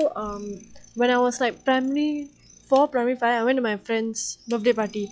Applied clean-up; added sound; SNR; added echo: classical method log-MMSE.